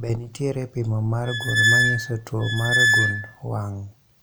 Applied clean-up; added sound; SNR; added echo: none; Squeak; -4 dB; none.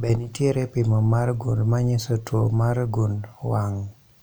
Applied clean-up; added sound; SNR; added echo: none; none; none; none.